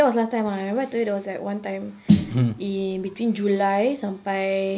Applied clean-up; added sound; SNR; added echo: none; Snare drum; 2 dB; none.